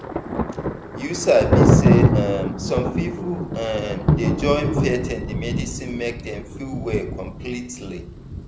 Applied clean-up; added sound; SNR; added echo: none; Thunder; -4 dB; none.